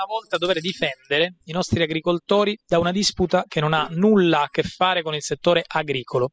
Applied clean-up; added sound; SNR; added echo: classical method spectral subtraction.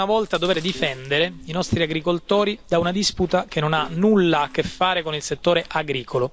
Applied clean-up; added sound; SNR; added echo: none; Chewing, mastication + Bowed string instrument; 19 dB; none.